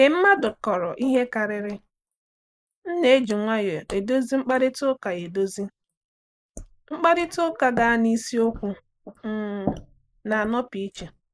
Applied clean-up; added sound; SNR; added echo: neural mask model Resemble Enhance denoiser.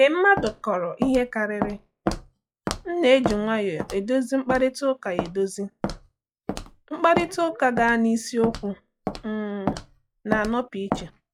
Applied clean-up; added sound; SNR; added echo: classical method log-MMSE.